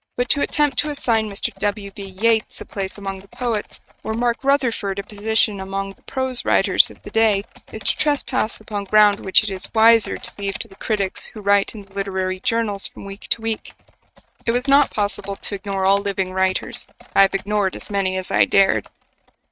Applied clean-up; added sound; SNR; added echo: neural mask model RNNoise.